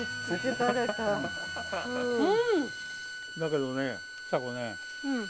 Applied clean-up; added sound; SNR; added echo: none; Bowed string instrument; 8 dB; none.